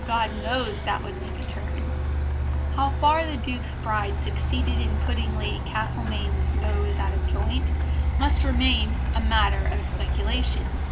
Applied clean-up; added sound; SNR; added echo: none; Truck; -4 dB; none.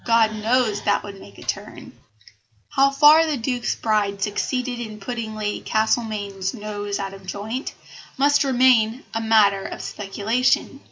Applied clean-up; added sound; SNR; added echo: none; none; none; none.